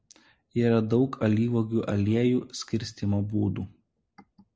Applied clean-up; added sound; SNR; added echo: none; none; none; none.